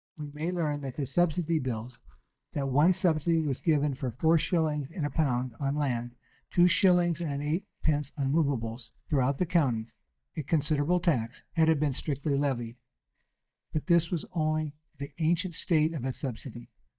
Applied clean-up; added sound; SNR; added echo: neural mask model DeepFilterNet 3.